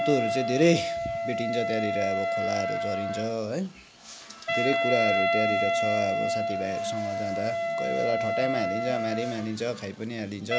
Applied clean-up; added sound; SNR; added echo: none; Wind instrument, woodwind instrument; -1 dB; none.